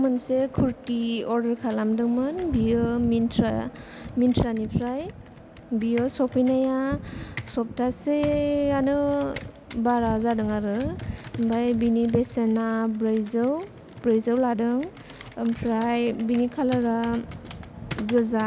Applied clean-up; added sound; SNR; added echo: none; Computer keyboard; 19 dB; none.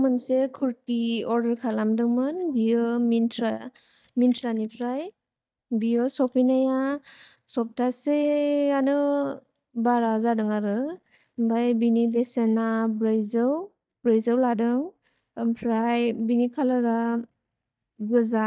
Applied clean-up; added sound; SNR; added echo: neural mask model DeepFilterNet 3.